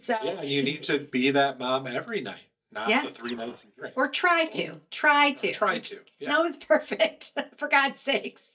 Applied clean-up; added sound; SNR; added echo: neural mask model DeepFilterNet 3.